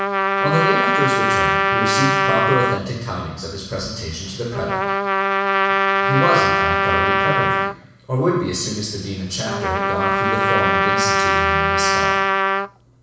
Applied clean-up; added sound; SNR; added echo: none; Trumpet; -5 dB; reverberation time 1.1 s.